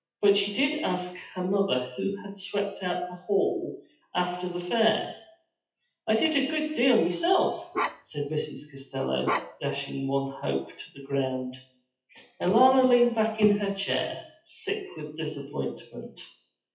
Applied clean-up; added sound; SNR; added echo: classical method WPE with log-MMSE.